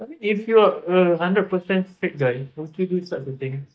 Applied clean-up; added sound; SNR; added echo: neural mask model DeepFilterNet 3.